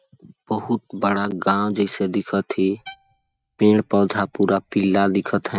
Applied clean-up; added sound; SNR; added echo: neural mask model RNNoise.